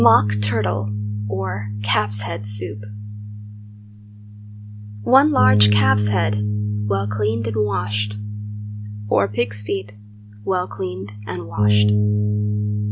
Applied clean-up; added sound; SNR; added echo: none; Bass guitar; -1 dB; none.